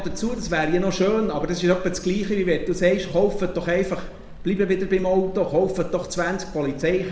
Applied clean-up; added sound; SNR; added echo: none; Rain; 11 dB; reverberation time 0.7 s.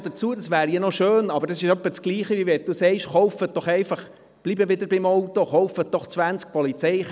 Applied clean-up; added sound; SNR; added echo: none; none; none; none.